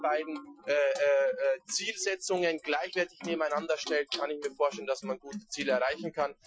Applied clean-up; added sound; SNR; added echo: classical method Wiener filter.